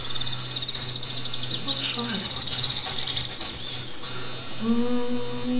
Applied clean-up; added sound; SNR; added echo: none; Bird; 7 dB; reverberation time 0.3 s.